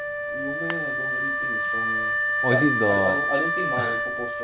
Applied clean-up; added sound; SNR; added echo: none; Wind instrument, woodwind instrument; -3 dB; none.